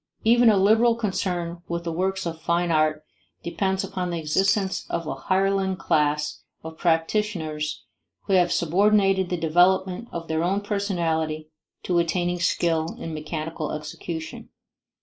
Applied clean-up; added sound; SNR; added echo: neural mask model Resemble Enhance denoiser.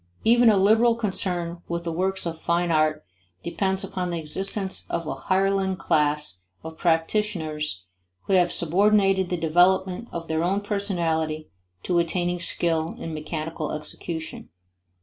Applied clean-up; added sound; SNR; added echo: none; Chime; 6 dB; none.